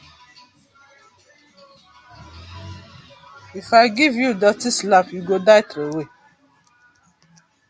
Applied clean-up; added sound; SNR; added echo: none; none; none; none.